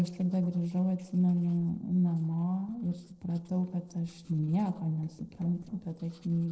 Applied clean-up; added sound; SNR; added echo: neural separator model SepFormer DNS4.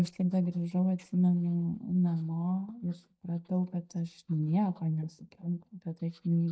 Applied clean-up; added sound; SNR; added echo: neural mask model DeepFilterNet 3.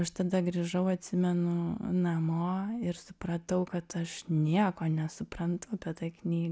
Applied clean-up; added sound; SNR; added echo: none; none; none; none.